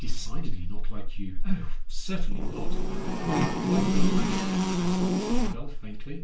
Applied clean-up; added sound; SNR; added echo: none; Buzz; 3 dB; reverberation time 0.2 s.